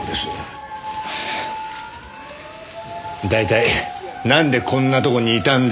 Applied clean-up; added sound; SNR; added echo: none; none; none; none.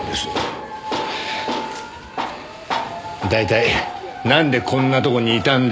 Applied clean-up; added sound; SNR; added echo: none; Tools; 9 dB; none.